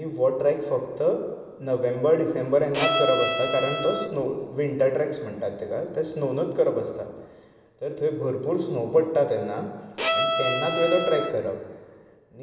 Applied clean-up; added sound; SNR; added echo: none; Bowed string instrument; 1 dB; reverberation time 2.1 s.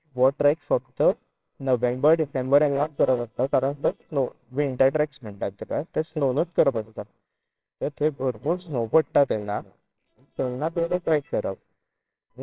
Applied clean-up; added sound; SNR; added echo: neural separator model SepFormer WHAMR!.